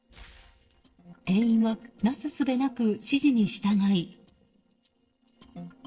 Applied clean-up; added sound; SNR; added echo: neural separator model SepFormer DNS4.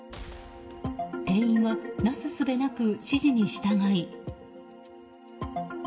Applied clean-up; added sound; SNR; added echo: none; Boom; 19 dB; reverberation time 1.1 s.